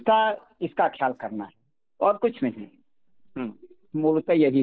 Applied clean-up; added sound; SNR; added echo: neural mask model DeepFilterNet 3.